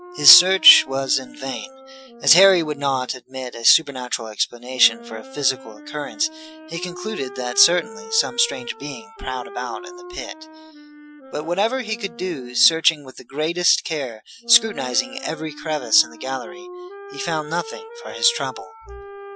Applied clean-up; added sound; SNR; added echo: classical method Wiener filter.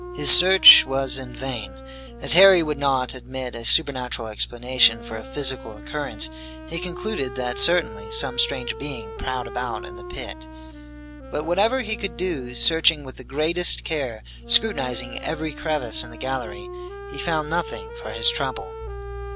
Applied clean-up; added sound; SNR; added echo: none; Wind instrument, woodwind instrument; 16 dB; none.